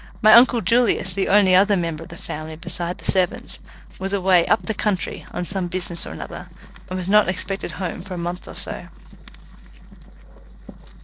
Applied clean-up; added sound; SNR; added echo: neural separator model SepFormer DNS4.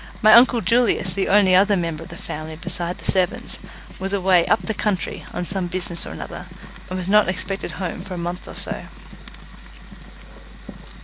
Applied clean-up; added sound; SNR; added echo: none; Fire; 16 dB; none.